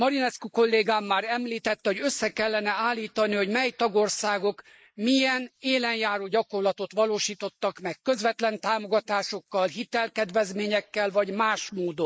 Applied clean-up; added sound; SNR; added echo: neural mask model Resemble Enhance denoiser.